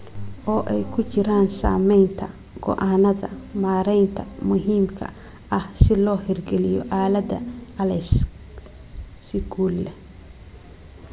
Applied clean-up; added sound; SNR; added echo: none; none; none; none.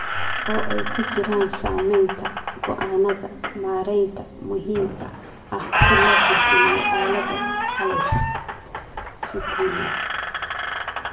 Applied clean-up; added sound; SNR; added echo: none; Squeak; -1 dB; reverberation time 0.7 s.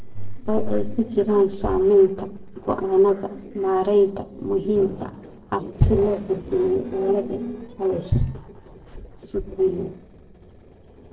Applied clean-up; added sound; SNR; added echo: neural separator model SepFormer DNS4.